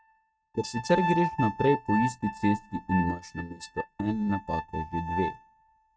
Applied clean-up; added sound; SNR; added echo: neural mask model RNNoise.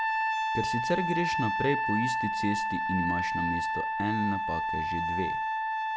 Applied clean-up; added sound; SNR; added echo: none; Trumpet; -3 dB; none.